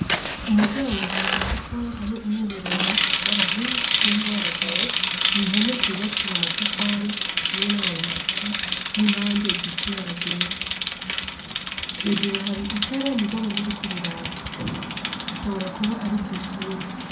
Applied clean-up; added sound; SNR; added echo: none; Bicycle; -2 dB; reverberation time 0.4 s.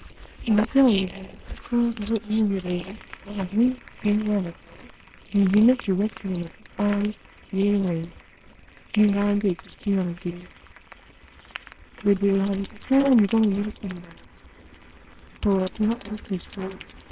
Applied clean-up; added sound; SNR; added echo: neural separator model SepFormer WHAMR!.